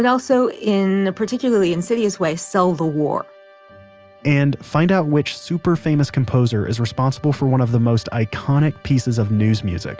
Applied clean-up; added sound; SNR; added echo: none; none; none; none.